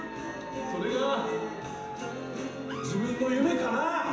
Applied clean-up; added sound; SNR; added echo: none; Alarm / Dog; 13 dB; reverberation time 0.6 s.